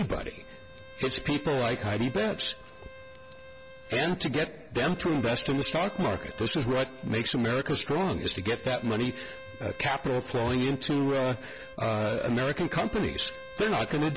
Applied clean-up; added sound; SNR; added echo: none; Bowed string instrument; 18 dB; none.